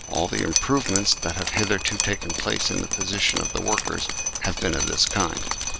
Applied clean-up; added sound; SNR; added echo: none; Drip; 2 dB; none.